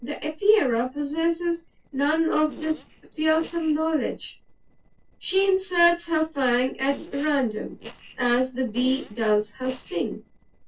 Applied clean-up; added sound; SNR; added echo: neural separator model SepFormer DNS4.